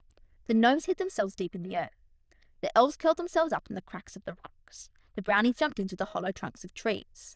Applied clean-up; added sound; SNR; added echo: neural diffusion model UNIVERSE++.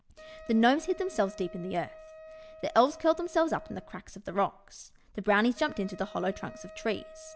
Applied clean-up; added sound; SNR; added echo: none; Wind instrument, woodwind instrument; 19 dB; none.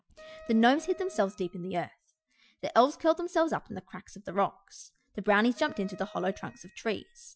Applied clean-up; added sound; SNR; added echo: classical method Wiener filter.